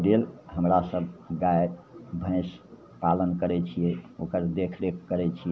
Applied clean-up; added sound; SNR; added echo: none; none; none; none.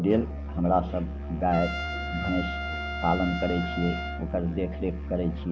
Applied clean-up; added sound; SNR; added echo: none; Trumpet + Musical instrument; 5 dB; none.